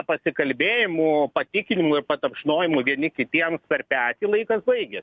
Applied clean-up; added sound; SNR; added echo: none; none; none; none.